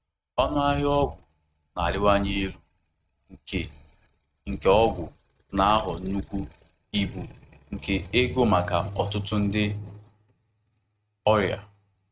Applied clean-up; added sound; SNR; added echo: neural mask model RNNoise.